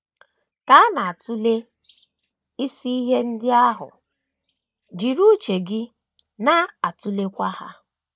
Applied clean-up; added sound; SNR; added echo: neural mask model DeepFilterNet 3.